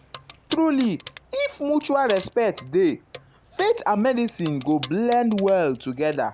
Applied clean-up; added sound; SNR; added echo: none; Keys jangling; 20 dB; none.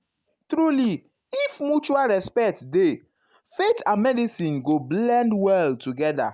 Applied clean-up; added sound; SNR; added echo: none; none; none; none.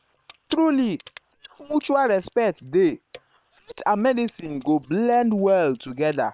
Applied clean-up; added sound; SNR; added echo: neural separator model SepFormer WHAM!.